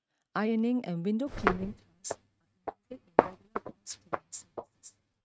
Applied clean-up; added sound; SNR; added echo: neural mask model RNNoise.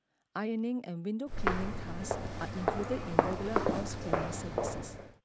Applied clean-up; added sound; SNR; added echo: none; Walk, footsteps; -5 dB; none.